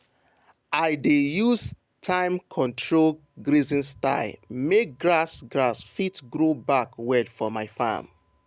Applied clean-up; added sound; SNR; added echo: none; none; none; none.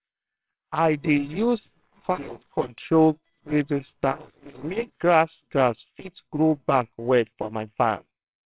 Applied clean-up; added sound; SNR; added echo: neural separator model SepFormer WHAMR!.